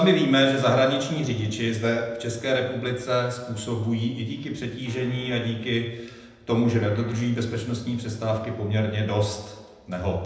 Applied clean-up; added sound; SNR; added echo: none; Piano; 19 dB; reverberation time 0.8 s.